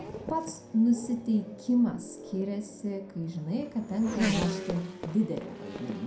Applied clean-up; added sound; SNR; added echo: none; Race car, auto racing / Accelerating, revving, vroom; 7 dB; reverberation time 0.4 s.